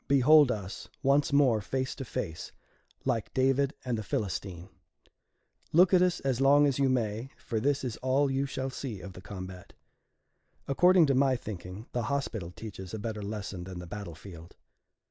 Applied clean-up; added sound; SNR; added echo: none; none; none; none.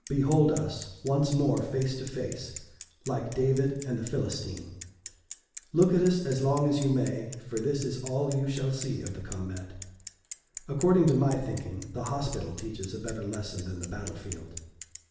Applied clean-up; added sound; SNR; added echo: none; Bicycle; 18 dB; reverberation time 0.9 s.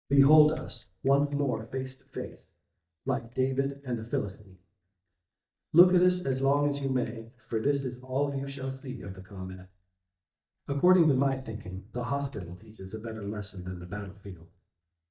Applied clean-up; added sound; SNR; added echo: neural mask model DeepFilterNet 3.